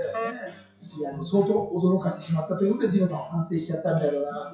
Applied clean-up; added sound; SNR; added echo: classical method WPE with log-MMSE.